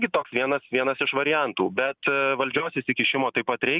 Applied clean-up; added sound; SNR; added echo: none; none; none; none.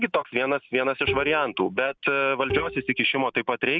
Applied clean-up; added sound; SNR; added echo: none; Bowed string instrument; 10 dB; none.